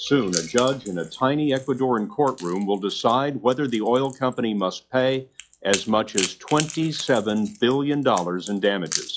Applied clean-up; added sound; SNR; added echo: classical method log-MMSE.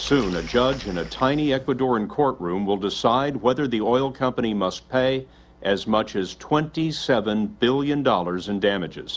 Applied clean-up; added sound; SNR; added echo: none; none; none; none.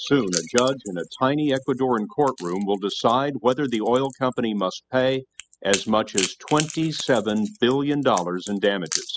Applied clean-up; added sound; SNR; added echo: classical method spectral subtraction.